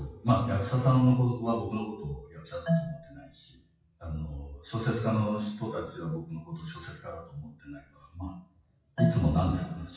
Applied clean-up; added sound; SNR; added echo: classical method WPE with log-MMSE.